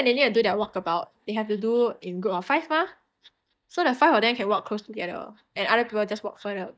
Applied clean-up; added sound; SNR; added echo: neural mask model DeepFilterNet 3.